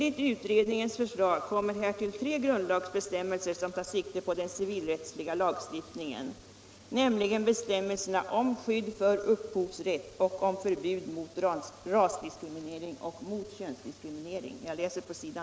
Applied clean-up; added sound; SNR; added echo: none; none; none; none.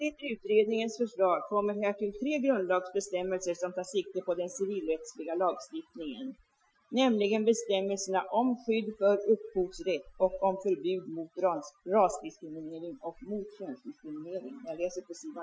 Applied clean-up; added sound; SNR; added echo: classical method Wiener filter.